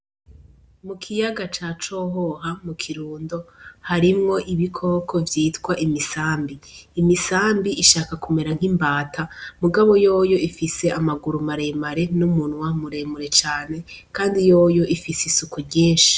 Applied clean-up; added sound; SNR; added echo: none; none; none; none.